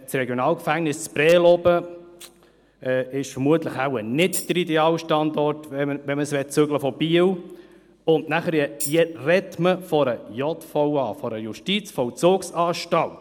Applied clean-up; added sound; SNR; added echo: none; Tambourine; 11 dB; none.